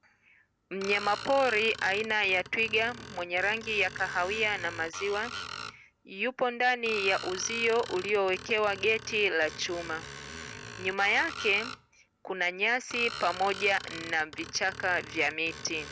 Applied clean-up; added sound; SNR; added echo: none; Screech; 13 dB; none.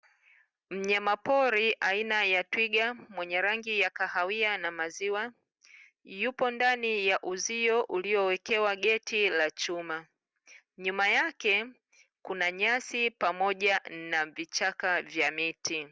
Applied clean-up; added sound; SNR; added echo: none; none; none; none.